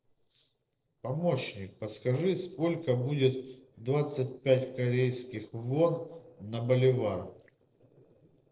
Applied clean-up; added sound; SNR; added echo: neural separator model SepFormer DNS4.